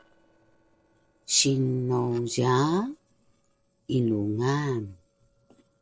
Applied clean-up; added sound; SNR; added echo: neural separator model SepFormer DNS4.